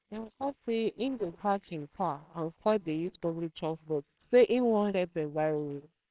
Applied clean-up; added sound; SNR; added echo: neural separator model SepFormer WHAMR!.